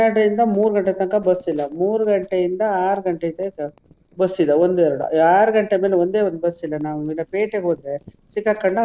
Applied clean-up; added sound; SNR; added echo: neural separator model SepFormer DNS4.